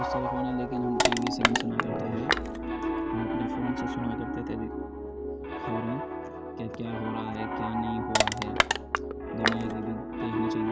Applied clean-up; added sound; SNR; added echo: none; Piano + Crushing; -4 dB; none.